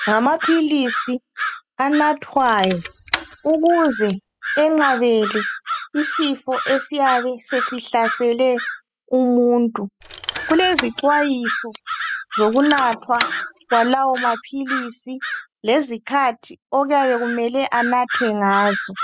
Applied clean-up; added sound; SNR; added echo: classical method spectral subtraction.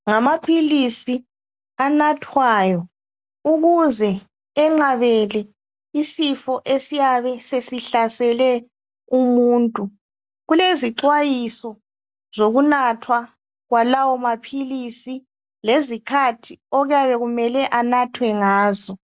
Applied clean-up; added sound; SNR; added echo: none; none; none; none.